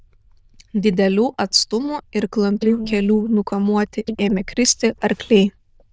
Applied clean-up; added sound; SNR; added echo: neural diffusion model UNIVERSE++.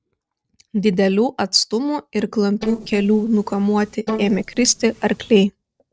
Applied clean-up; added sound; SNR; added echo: neural separator model SepFormer DNS4.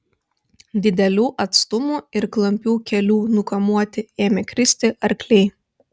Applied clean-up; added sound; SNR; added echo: none; none; none; none.